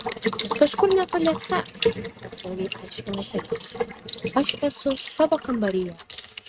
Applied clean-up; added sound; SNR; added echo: neural mask model RNNoise.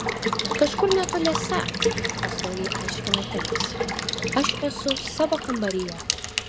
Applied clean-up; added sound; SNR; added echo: none; Water tap, faucet / Water / Liquid; 0 dB; none.